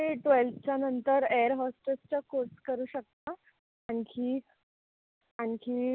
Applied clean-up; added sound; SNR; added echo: none; none; none; none.